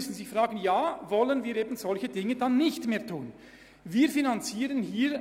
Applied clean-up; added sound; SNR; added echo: none; none; none; none.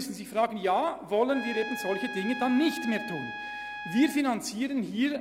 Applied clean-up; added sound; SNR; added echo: none; Trumpet; 10 dB; none.